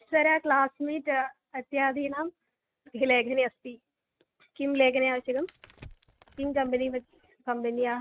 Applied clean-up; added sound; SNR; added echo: neural mask model RNNoise.